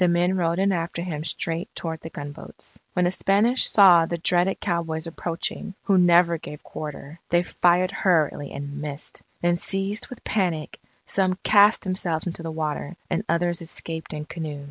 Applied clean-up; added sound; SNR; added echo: none; none; none; none.